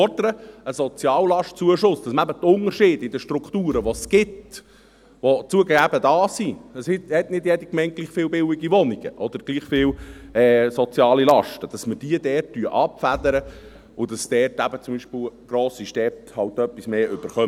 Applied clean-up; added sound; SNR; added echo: none; Thump, thud; 19 dB; none.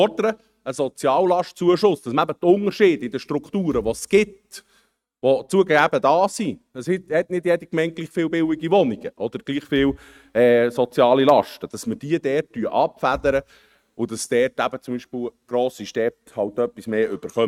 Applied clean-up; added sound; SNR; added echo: neural mask model RNNoise.